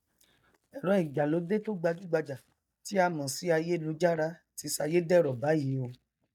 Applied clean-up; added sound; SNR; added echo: neural mask model DeepFilterNet 3.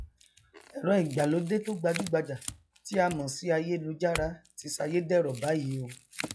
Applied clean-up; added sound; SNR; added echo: classical method log-MMSE.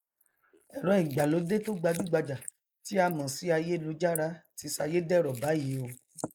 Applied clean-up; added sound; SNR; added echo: neural mask model Resemble Enhance denoiser.